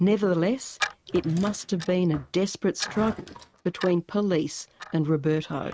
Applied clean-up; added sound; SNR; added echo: neural mask model RNNoise.